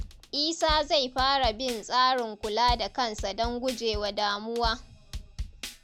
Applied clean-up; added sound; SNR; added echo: none; Drum kit; 11 dB; none.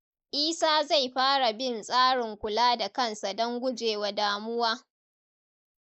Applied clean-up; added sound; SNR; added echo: neural mask model Resemble Enhance denoiser.